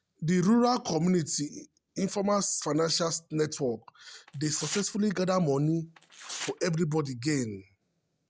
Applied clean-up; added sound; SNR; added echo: none; Tearing; 15 dB; none.